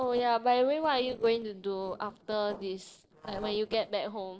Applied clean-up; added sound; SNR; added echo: neural separator model SepFormer DNS4.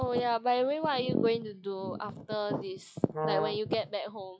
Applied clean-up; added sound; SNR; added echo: classical method WPE with log-MMSE.